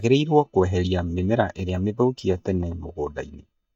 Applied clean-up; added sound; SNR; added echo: neural mask model DeepFilterNet 3.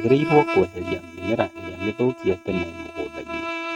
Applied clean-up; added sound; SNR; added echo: neural mask model RNNoise.